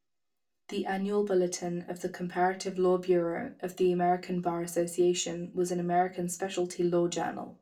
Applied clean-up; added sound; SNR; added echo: none; none; none; reverberation time 0.2 s.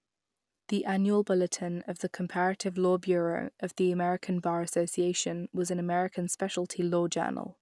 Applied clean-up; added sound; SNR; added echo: none; none; none; none.